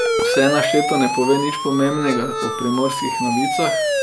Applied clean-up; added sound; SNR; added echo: none; Siren; 1 dB; none.